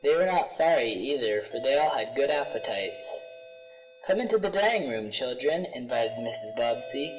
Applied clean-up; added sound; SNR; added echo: none; Doorbell; 15 dB; reverberation time 2.6 s.